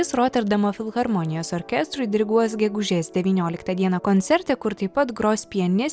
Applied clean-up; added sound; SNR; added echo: none; none; none; none.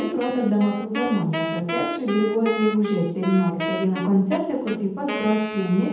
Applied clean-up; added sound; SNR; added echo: none; Wind instrument, woodwind instrument; 8 dB; reverberation time 0.8 s.